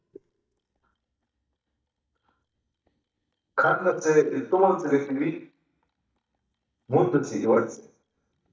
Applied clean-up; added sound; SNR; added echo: neural mask model DeepFilterNet 3.